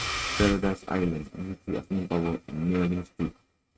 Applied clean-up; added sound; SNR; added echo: neural mask model RNNoise.